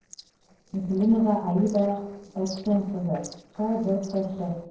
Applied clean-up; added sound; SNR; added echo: neural separator model SepFormer DNS4.